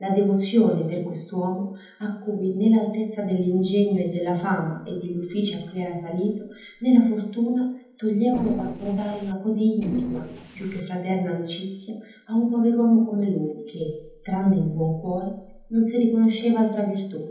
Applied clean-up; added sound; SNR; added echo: neural separator model SepFormer DNS4.